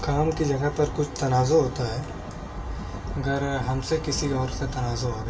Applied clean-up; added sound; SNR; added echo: none; Thunder; 9 dB; reverberation time 0.2 s.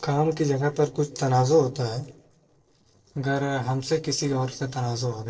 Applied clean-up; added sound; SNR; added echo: neural separator model SepFormer DNS4.